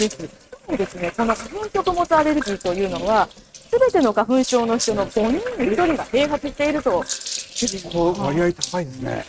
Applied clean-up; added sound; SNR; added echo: neural mask model RNNoise.